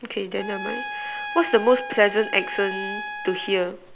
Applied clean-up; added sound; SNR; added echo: none; Trumpet; 9 dB; none.